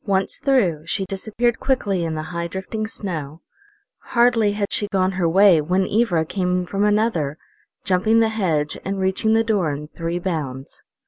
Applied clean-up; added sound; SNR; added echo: none; none; none; none.